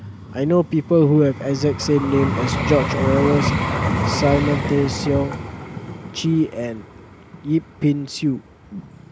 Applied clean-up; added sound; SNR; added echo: none; Vehicle; 4 dB; none.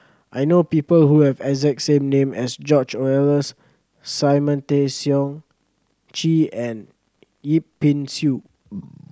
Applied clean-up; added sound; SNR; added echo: none; none; none; none.